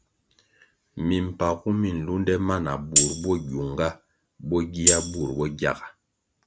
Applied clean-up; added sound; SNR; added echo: none; Tambourine; -2 dB; none.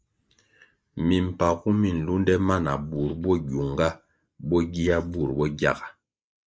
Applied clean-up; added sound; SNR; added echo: neural mask model Resemble Enhance denoiser.